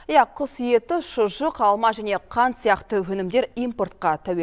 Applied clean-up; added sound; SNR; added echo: none; none; none; none.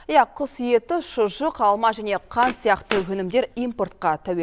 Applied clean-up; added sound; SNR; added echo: none; Walk, footsteps; 15 dB; none.